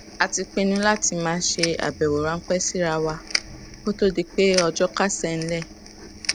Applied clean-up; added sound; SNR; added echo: none; Crackle; 11 dB; none.